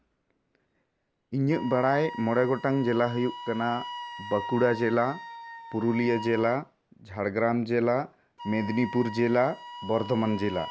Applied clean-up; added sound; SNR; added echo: none; Wind instrument, woodwind instrument; 13 dB; none.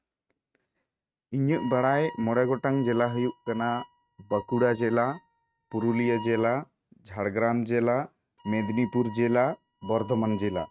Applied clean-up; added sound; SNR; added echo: neural mask model RNNoise.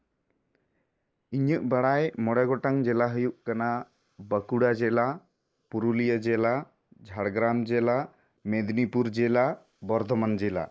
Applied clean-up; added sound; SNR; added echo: neural mask model Resemble Enhance denoiser.